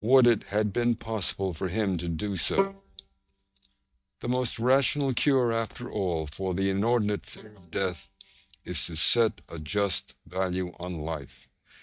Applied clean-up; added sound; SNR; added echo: neural mask model DeepFilterNet 3.